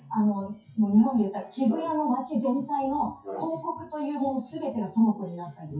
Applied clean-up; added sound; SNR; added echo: classical method WPE with log-MMSE.